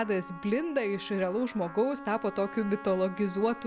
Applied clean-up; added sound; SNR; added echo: none; Trumpet; 15 dB; none.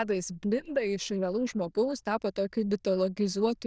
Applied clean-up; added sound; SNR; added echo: neural diffusion model UNIVERSE++.